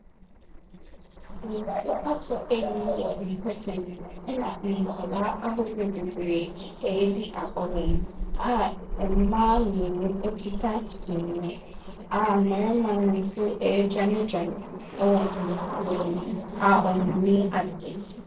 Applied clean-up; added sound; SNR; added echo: neural separator model SepFormer DNS4.